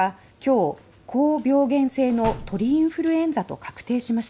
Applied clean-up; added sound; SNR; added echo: none; Slam; 14 dB; none.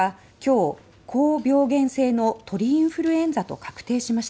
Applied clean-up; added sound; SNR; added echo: none; none; none; none.